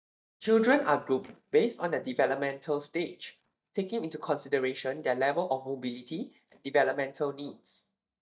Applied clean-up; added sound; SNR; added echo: neural mask model DeepFilterNet 3.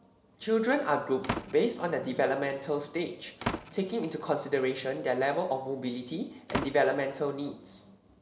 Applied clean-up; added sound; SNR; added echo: none; Slam; 11 dB; none.